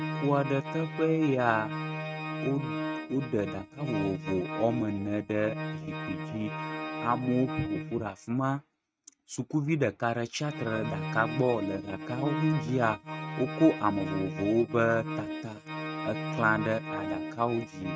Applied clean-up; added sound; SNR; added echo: neural mask model RNNoise.